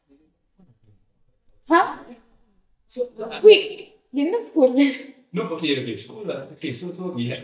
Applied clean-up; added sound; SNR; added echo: neural mask model DeepFilterNet 3.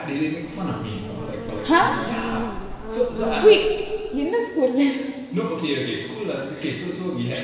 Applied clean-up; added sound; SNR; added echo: none; Buzz; 8 dB; reverberation time 2.2 s.